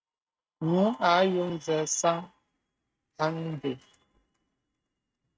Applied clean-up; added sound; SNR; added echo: neural mask model RNNoise.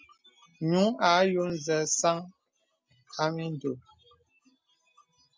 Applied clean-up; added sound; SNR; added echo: none; none; none; none.